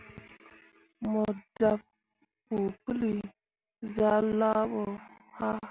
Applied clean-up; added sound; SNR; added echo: none; none; none; none.